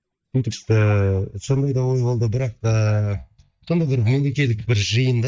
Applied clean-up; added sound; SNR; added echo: neural mask model DeepFilterNet 3.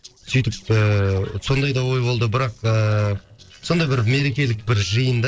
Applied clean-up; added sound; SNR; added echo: neural separator model SepFormer DNS4.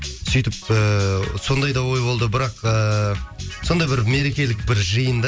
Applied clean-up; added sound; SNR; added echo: none; none; none; none.